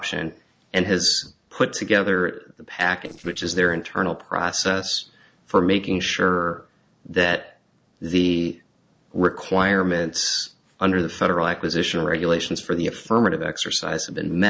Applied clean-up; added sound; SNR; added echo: neural separator model SepFormer DNS4.